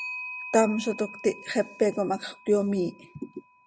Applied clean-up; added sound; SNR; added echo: none; Clock; 14 dB; none.